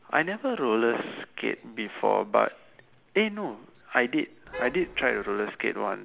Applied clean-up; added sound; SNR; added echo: none; Traffic noise, roadway noise / Vehicle horn, car horn, honking; 12 dB; none.